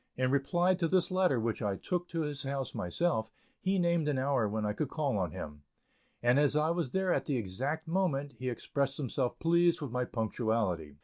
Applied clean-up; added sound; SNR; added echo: none; none; none; none.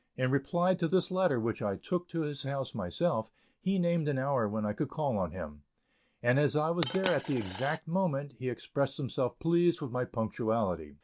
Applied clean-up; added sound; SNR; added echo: none; Coin (dropping); 8 dB; none.